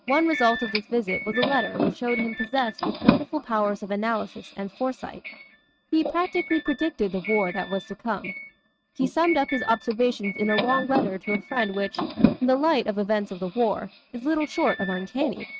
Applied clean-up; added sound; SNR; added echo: neural mask model RNNoise.